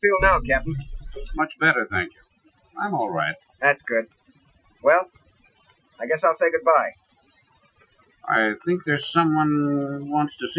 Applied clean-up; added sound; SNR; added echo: classical method Wiener filter.